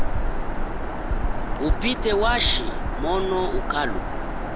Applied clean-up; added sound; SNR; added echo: none; Bird vocalization, bird call, bird song; -3 dB; none.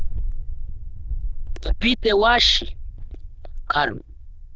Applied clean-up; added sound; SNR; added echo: neural diffusion model UNIVERSE++.